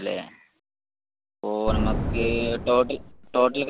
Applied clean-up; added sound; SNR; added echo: none; Boom; 2 dB; none.